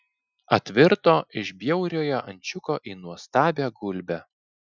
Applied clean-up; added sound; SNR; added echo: classical method Wiener filter.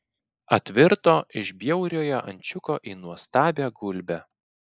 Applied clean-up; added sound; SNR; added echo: neural mask model Resemble Enhance denoiser.